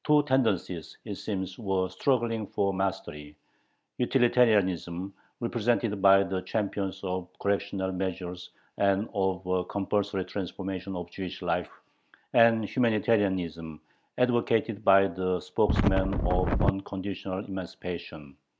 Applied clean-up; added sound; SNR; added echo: none; Wind; -3 dB; none.